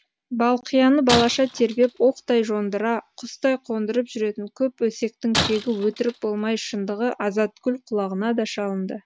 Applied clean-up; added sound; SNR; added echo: none; Shatter; 9 dB; none.